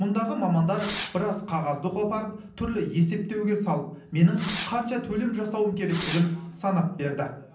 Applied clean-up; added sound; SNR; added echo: none; Fireworks; 6 dB; reverberation time 0.6 s.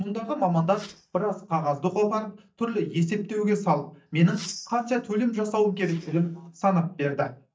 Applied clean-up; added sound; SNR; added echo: neural mask model DeepFilterNet 3.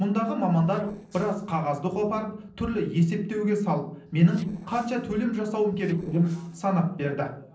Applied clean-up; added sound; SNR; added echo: neural separator model SepFormer DNS4.